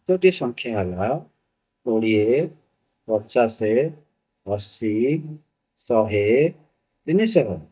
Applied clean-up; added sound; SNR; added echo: neural mask model DeepFilterNet 3.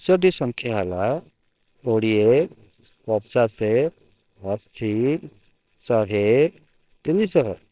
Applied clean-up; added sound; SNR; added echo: neural separator model SepFormer WHAMR!.